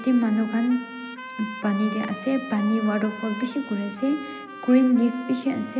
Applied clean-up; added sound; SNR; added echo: none; Trumpet; 14 dB; none.